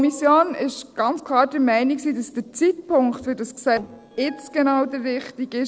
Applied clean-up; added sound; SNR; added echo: neural separator model SepFormer DNS4.